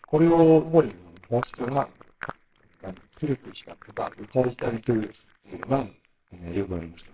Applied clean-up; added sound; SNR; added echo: neural separator model SepFormer WHAMR!.